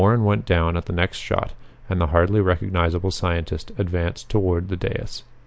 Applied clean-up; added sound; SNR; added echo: none; none; none; none.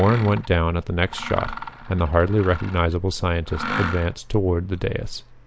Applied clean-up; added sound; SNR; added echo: none; Mechanisms; 12 dB; none.